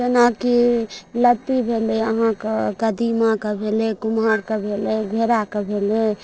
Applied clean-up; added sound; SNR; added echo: neural separator model SepFormer DNS4.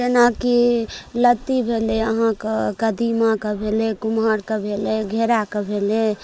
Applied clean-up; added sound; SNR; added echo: neural mask model Resemble Enhance denoiser.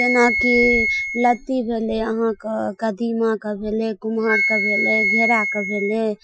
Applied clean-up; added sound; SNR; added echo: classical method Wiener filter.